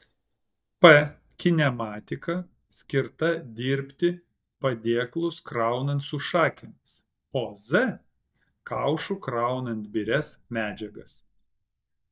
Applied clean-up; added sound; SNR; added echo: neural mask model DeepFilterNet 3.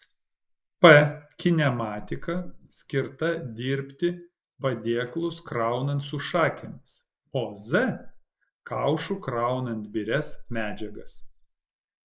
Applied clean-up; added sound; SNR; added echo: neural mask model Resemble Enhance denoiser.